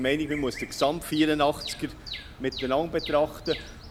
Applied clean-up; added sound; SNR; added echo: none; Bird vocalization, bird call, bird song; 12 dB; none.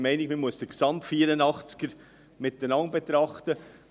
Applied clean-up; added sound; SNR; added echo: none; none; none; none.